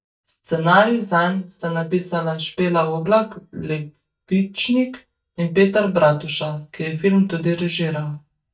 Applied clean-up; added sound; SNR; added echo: neural mask model DeepFilterNet 3.